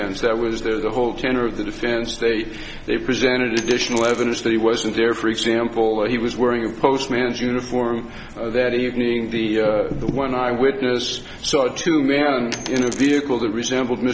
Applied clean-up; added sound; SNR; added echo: none; Coin (dropping); 14 dB; none.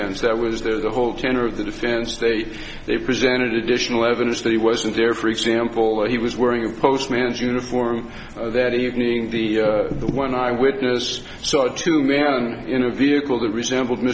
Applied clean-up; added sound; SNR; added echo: none; none; none; none.